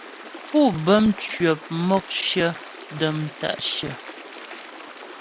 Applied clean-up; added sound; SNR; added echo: none; Stream; 15 dB; none.